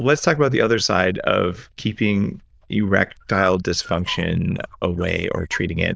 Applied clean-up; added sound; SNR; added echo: neural diffusion model UNIVERSE++.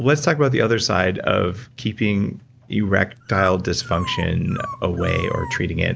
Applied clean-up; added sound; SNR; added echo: none; Dog; 11 dB; none.